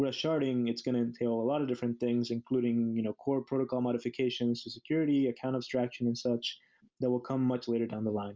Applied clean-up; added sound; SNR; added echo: none; none; none; none.